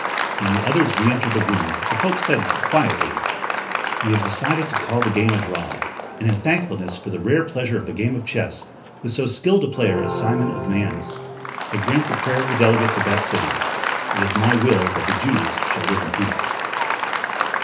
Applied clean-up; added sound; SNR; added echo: none; Applause; 2 dB; reverberation time 0.3 s.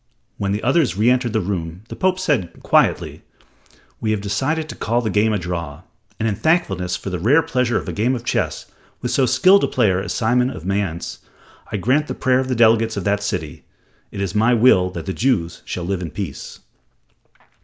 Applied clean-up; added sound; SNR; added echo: none; none; none; none.